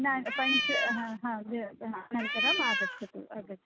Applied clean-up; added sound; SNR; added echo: none; Cat; -4 dB; none.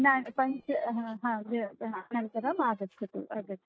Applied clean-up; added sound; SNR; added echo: neural mask model DeepFilterNet 3.